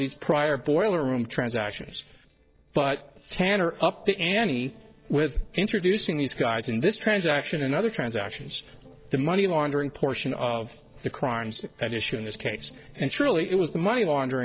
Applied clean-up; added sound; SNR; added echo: neural separator model SepFormer DNS4.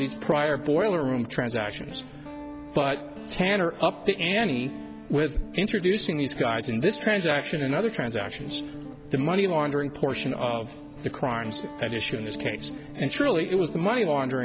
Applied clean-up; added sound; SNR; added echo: none; Guitar; 13 dB; none.